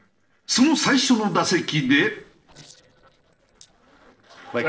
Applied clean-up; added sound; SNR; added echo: neural separator model SepFormer DNS4.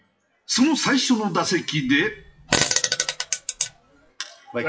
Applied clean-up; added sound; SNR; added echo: classical method WPE with log-MMSE.